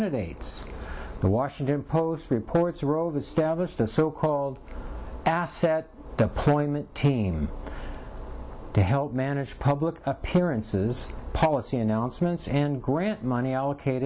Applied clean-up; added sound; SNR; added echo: none; none; none; none.